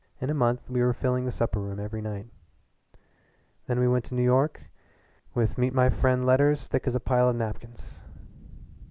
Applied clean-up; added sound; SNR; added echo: none; none; none; none.